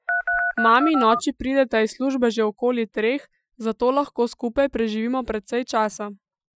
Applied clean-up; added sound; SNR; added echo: classical method Wiener filter.